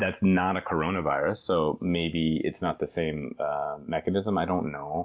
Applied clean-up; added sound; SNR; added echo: none; none; none; none.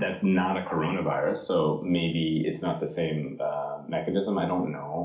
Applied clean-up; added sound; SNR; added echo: none; none; none; reverberation time 0.4 s.